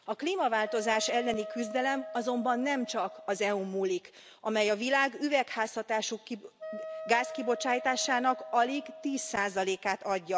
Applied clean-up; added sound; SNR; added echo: none; Wind instrument, woodwind instrument; 12 dB; none.